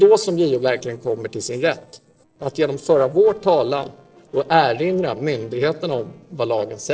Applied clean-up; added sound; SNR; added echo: neural separator model SepFormer DNS4.